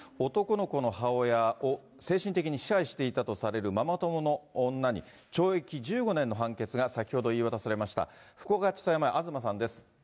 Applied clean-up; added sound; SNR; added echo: none; none; none; none.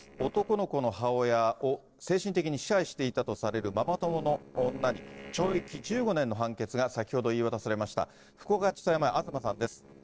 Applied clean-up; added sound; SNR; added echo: neural separator model SepFormer DNS4.